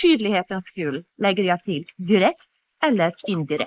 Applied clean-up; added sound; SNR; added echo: neural mask model Resemble Enhance denoiser.